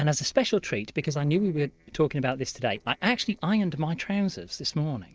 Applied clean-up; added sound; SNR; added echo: neural separator model SepFormer DNS4.